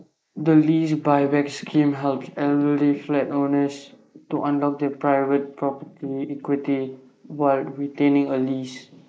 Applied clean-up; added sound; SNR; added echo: neural mask model Resemble Enhance denoiser.